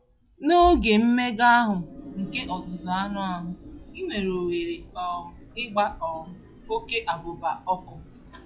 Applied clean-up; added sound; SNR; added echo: classical method log-MMSE.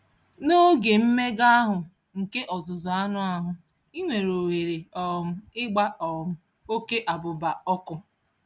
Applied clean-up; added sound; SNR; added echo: none; none; none; none.